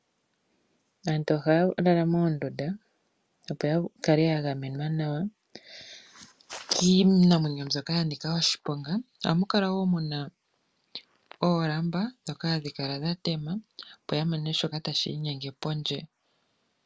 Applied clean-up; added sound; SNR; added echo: none; none; none; none.